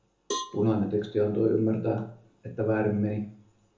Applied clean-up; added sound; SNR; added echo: none; Cowbell; 13 dB; reverberation time 0.7 s.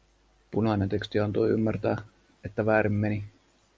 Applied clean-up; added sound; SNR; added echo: none; none; none; none.